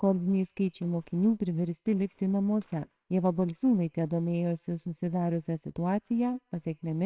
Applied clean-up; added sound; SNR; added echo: neural separator model SepFormer WHAMR!.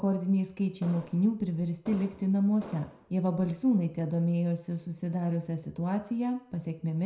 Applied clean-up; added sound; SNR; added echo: none; Explosion; 18 dB; reverberation time 0.5 s.